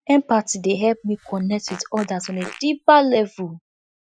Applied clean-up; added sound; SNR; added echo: classical method Wiener filter.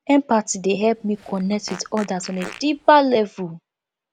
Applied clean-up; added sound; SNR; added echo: none; Fart; 19 dB; none.